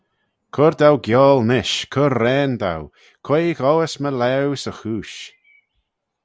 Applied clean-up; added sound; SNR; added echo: none; none; none; none.